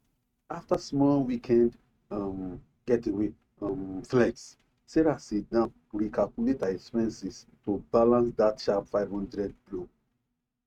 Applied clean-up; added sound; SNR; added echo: neural mask model RNNoise.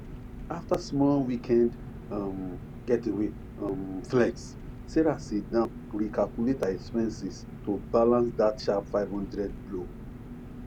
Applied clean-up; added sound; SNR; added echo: none; Engine; 12 dB; none.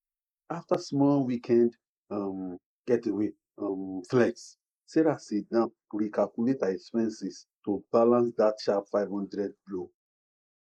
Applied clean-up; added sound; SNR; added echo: neural mask model Resemble Enhance denoiser.